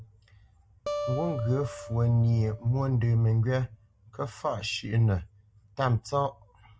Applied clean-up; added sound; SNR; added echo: none; Acoustic guitar; 11 dB; none.